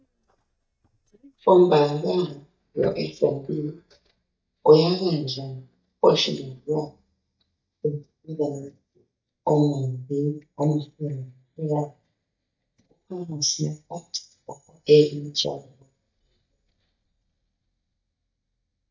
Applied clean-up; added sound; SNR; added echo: neural mask model DeepFilterNet 3.